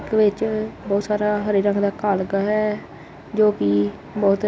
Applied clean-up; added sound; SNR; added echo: none; none; none; none.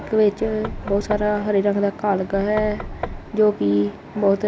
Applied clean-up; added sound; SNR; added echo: none; Knock / Wood; 12 dB; none.